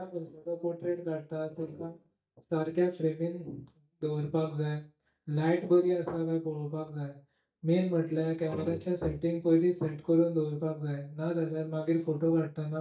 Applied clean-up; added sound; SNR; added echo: neural mask model DeepFilterNet 3.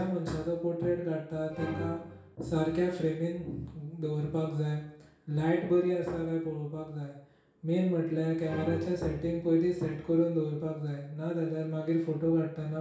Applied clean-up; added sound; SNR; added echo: none; Musical instrument; 11 dB; reverberation time 0.6 s.